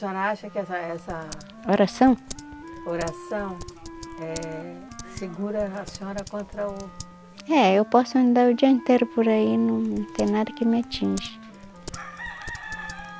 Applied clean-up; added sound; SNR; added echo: none; Wind instrument, woodwind instrument + Typing; 16 dB; none.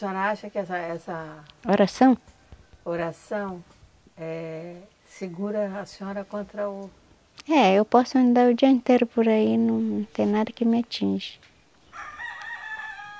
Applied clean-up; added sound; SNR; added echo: none; none; none; none.